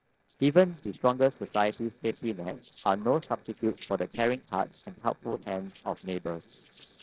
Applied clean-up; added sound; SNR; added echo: neural separator model SepFormer DNS4.